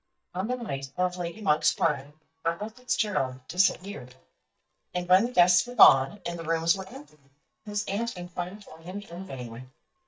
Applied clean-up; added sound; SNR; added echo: neural mask model DeepFilterNet 3.